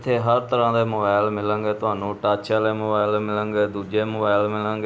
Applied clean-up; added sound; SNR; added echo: none; none; none; none.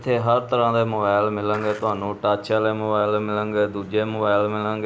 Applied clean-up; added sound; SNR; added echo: none; Skateboard; 17 dB; none.